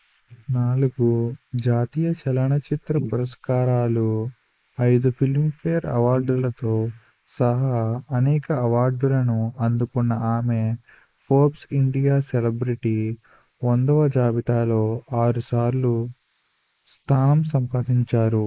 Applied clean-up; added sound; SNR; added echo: neural mask model Resemble Enhance denoiser.